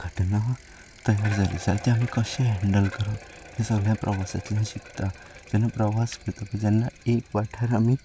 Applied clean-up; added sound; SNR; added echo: none; Bicycle; 19 dB; none.